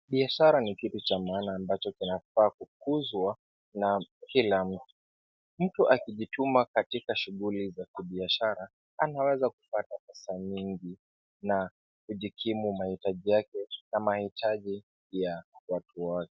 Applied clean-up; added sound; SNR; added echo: none; none; none; none.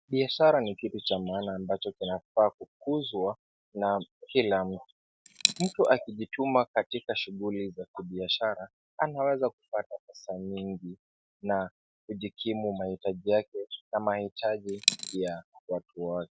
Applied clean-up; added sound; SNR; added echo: none; Coin (dropping); 1 dB; none.